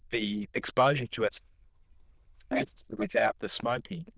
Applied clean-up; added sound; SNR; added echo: neural diffusion model UNIVERSE++.